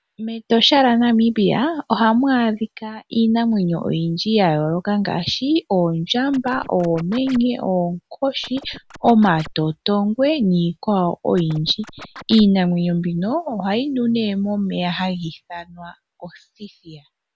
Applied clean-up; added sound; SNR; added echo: none; Scratching (performance technique); 18 dB; none.